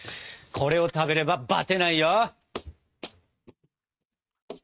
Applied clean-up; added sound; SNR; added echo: neural mask model RNNoise.